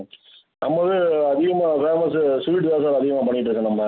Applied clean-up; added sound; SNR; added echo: none; none; none; none.